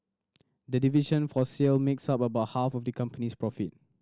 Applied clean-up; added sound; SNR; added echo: none; none; none; none.